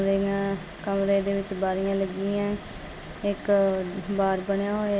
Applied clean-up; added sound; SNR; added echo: none; Rattle (instrument); 16 dB; none.